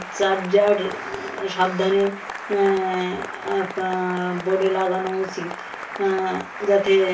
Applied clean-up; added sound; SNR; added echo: none; Applause; 11 dB; reverberation time 0.3 s.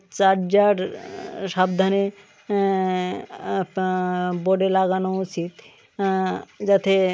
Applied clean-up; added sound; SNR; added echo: none; none; none; none.